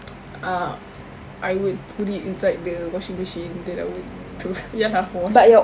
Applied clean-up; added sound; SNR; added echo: none; none; none; none.